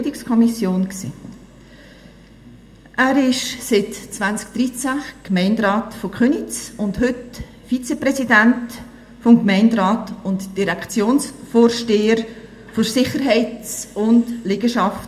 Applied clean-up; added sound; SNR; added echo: none; none; none; reverberation time 0.9 s.